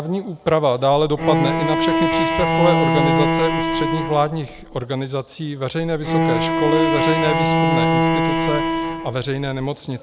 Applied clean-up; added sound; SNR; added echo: none; Bowed string instrument; -3 dB; none.